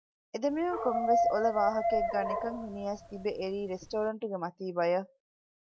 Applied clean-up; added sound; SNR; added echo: none; Dog; -1 dB; none.